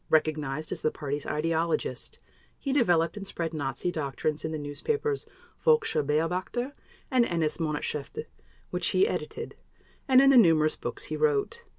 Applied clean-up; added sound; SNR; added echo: none; none; none; none.